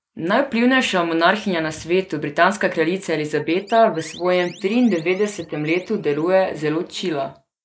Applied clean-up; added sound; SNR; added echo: neural mask model Resemble Enhance denoiser.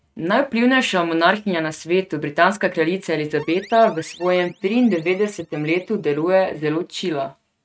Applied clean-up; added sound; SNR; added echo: neural mask model RNNoise.